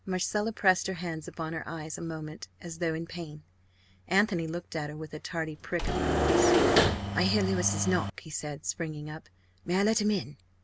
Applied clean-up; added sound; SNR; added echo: none; Engine / Mechanisms; -5 dB; none.